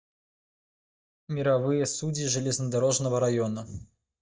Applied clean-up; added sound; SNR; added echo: neural mask model DeepFilterNet 3.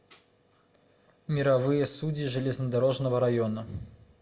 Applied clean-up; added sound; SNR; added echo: none; Tambourine; 19 dB; reverberation time 0.5 s.